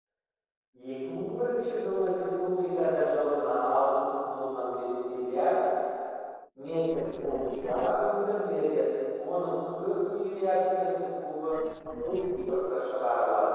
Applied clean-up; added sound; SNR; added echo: neural separator model SepFormer DNS4.